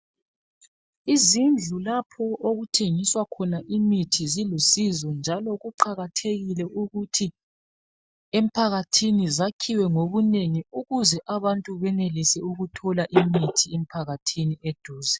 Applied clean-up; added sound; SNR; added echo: none; none; none; none.